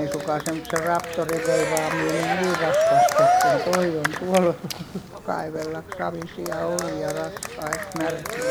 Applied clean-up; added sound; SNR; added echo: none; Cheering; -1 dB; none.